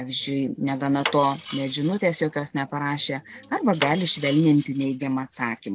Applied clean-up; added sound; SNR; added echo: none; Cutlery, silverware; 9 dB; none.